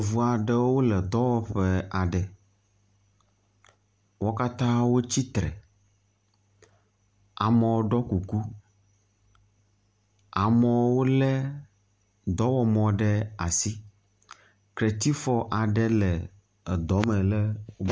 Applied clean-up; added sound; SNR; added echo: none; none; none; none.